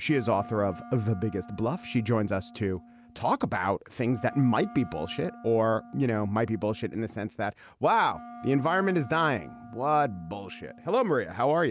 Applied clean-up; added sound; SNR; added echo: none; Wind instrument, woodwind instrument; 19 dB; none.